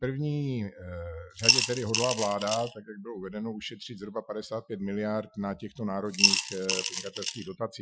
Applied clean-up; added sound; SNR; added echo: classical method Wiener filter.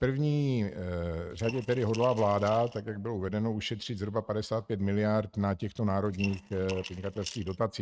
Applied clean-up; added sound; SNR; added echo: neural mask model RNNoise.